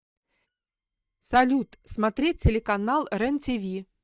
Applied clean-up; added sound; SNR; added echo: neural mask model DeepFilterNet 3.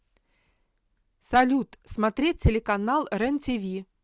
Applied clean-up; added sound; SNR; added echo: none; none; none; none.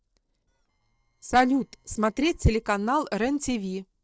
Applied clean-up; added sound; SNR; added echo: neural separator model SepFormer DNS4.